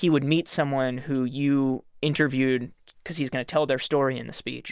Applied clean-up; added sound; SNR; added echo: none; none; none; none.